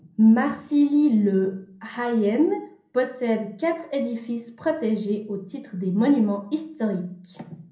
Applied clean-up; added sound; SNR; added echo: none; none; none; reverberation time 0.6 s.